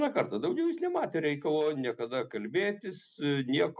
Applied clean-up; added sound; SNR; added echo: none; none; none; none.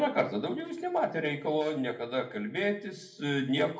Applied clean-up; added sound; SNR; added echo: none; none; none; reverberation time 0.5 s.